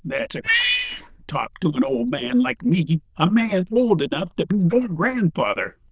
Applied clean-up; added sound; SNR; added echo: neural diffusion model UNIVERSE++.